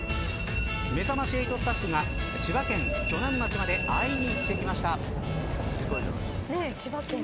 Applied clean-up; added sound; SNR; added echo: none; Train; 5 dB; none.